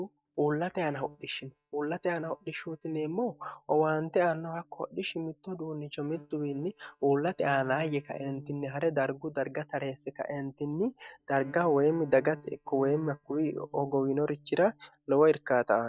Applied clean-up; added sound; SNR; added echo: neural mask model DeepFilterNet 3.